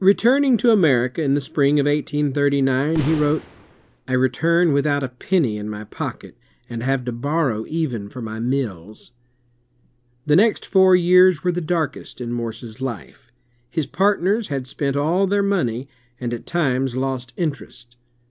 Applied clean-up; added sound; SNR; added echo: none; Boom; 13 dB; none.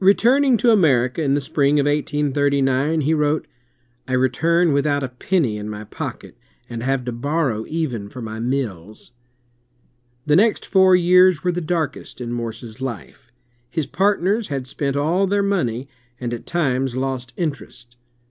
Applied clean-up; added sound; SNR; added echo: none; none; none; none.